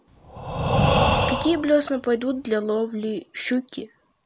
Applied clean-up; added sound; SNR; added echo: none; Breathing; -1 dB; none.